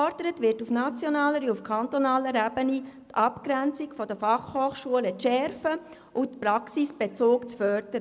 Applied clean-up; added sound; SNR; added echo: none; none; none; none.